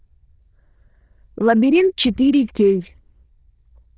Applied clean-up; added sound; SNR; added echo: neural diffusion model UNIVERSE++.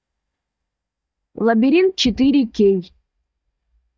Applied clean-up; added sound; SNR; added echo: neural mask model DeepFilterNet 3.